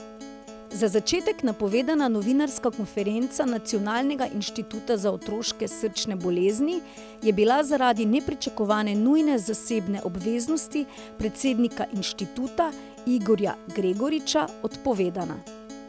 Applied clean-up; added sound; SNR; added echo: none; Acoustic guitar; 16 dB; none.